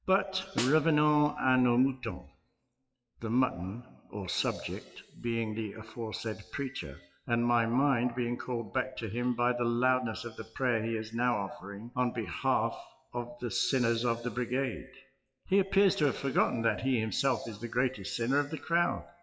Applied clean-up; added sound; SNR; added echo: classical method WPE with log-MMSE.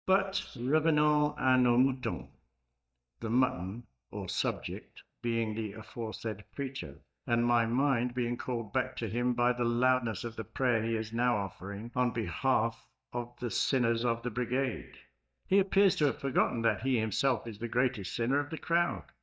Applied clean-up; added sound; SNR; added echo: neural mask model DeepFilterNet 3.